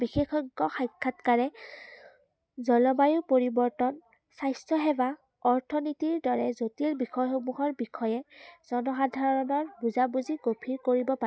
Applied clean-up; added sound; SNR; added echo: none; none; none; none.